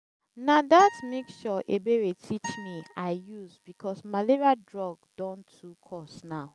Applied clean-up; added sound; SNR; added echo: none; Acoustic guitar; 17 dB; none.